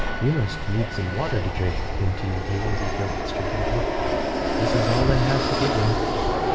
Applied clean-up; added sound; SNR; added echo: none; Fixed-wing aircraft, airplane; -2 dB; reverberation time 2.5 s.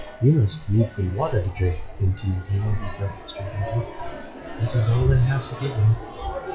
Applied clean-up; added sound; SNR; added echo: classical method WPE with log-MMSE.